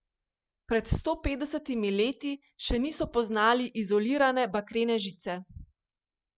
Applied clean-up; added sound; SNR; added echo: none; none; none; none.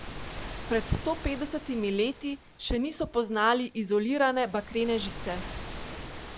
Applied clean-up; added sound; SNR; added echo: none; Waves, surf; 11 dB; none.